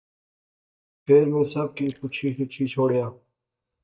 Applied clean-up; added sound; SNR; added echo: neural mask model DeepFilterNet 3.